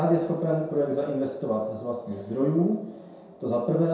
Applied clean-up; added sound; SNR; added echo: none; none; none; reverberation time 0.7 s.